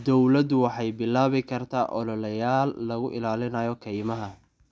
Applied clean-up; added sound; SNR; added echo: none; none; none; none.